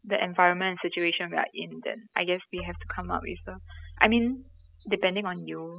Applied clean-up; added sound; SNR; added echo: classical method spectral subtraction.